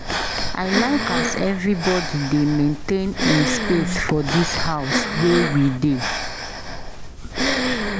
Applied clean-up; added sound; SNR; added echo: none; Breathing; 2 dB; none.